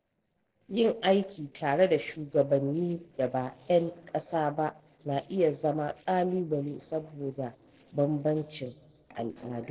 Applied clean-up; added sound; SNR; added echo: neural separator model SepFormer DNS4.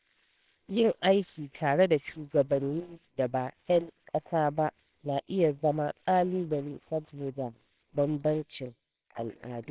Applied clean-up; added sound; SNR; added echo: neural separator model SepFormer WHAMR!.